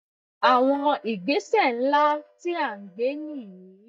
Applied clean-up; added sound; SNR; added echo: neural mask model DeepFilterNet 3.